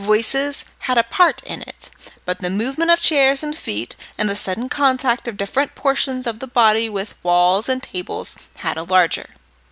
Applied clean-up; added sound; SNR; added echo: none; none; none; none.